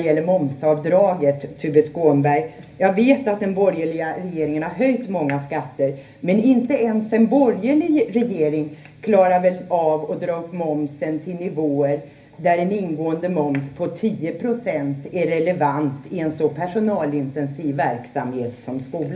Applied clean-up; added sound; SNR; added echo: none; none; none; reverberation time 0.3 s.